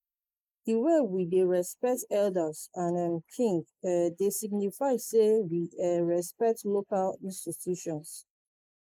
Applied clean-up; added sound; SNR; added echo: neural mask model Resemble Enhance denoiser.